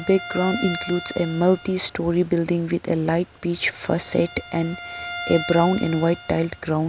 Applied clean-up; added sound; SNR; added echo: none; Bowed string instrument; 13 dB; none.